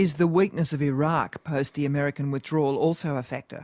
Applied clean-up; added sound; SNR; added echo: none; none; none; none.